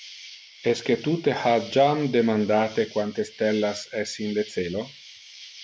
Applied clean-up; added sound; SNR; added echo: none; Insect; 20 dB; none.